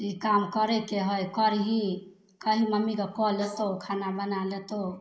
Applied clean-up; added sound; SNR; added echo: neural mask model Resemble Enhance denoiser.